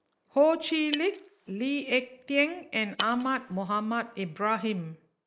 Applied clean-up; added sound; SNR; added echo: neural mask model Resemble Enhance denoiser.